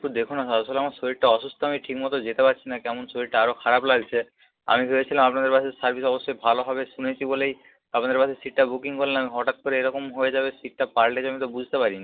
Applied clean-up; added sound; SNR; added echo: none; none; none; none.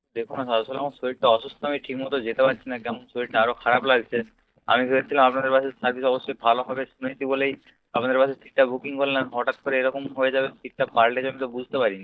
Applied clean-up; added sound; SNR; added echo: neural mask model DeepFilterNet 3.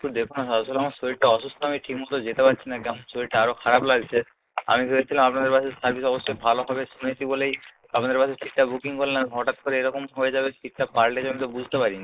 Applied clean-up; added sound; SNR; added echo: neural mask model Resemble Enhance denoiser.